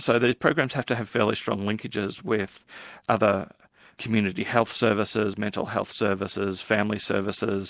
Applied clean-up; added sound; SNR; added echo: none; none; none; none.